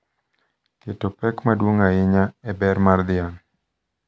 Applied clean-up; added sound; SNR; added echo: none; none; none; none.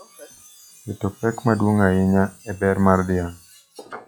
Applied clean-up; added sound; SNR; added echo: classical method log-MMSE.